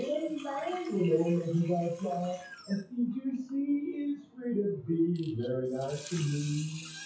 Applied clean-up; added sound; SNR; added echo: classical method WPE with log-MMSE.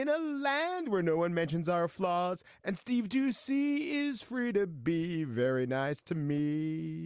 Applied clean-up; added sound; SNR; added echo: none; none; none; none.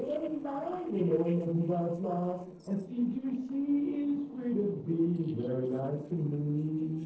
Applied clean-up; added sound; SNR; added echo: neural separator model SepFormer DNS4.